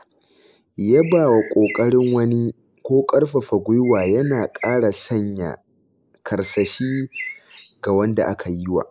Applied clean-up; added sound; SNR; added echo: neural mask model Resemble Enhance denoiser.